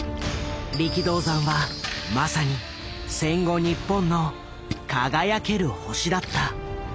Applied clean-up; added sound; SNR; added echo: none; Splash, splatter; 18 dB; none.